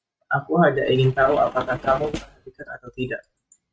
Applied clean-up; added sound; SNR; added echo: neural mask model RNNoise.